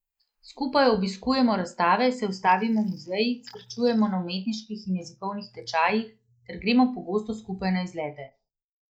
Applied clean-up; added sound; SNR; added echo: neural mask model Resemble Enhance denoiser.